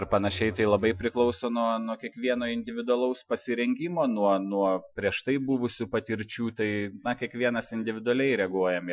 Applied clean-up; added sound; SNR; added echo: classical method Wiener filter.